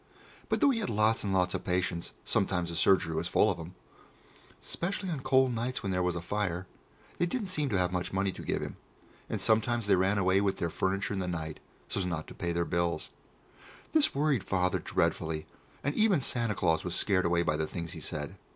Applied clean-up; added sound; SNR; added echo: none; none; none; none.